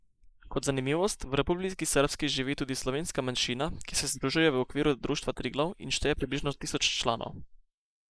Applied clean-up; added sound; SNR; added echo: neural mask model Resemble Enhance denoiser.